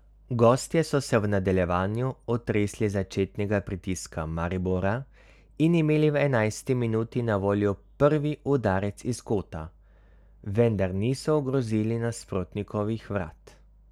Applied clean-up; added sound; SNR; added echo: none; none; none; none.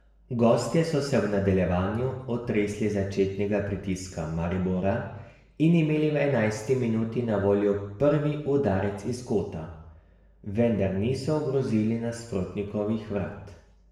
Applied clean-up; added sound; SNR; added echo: none; none; none; reverberation time 0.9 s.